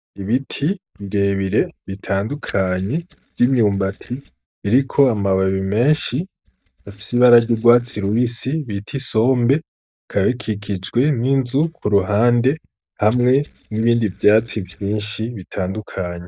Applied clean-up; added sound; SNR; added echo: neural mask model DeepFilterNet 3.